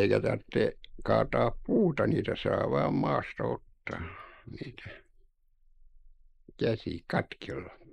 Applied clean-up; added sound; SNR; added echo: neural mask model Resemble Enhance denoiser.